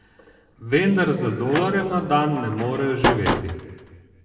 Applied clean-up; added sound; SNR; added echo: none; Slam; 4 dB; reverberation time 1.7 s.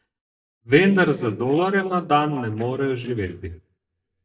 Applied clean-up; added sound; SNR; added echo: neural mask model DeepFilterNet 3.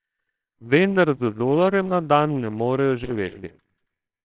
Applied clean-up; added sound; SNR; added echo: neural separator model SepFormer WHAMR!.